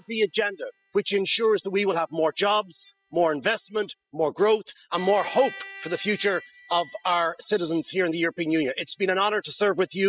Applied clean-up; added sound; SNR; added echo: classical method spectral subtraction.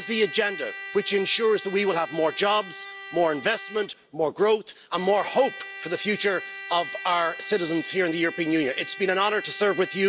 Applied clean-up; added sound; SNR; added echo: none; Trumpet; 13 dB; none.